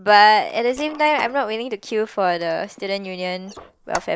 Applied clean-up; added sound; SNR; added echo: neural mask model Resemble Enhance denoiser.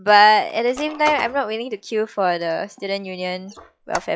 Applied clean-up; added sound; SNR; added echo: classical method log-MMSE.